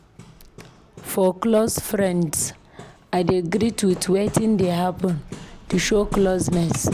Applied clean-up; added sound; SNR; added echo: none; Hammer; 15 dB; none.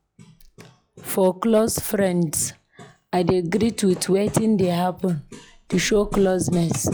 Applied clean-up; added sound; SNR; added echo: classical method log-MMSE.